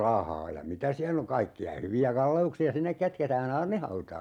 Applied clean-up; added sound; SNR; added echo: none; none; none; none.